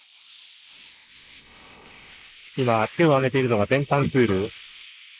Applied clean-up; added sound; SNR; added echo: neural mask model Resemble Enhance denoiser.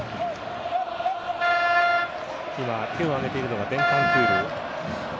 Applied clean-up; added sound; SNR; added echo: none; Wind instrument, woodwind instrument; -4 dB; none.